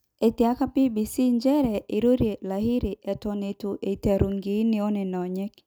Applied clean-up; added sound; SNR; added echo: none; none; none; none.